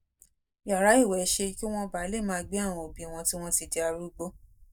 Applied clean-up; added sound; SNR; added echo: neural mask model DeepFilterNet 3.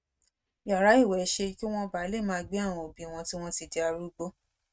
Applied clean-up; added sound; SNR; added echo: neural mask model RNNoise.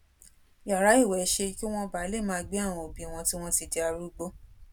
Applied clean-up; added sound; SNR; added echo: none; Wind; 17 dB; none.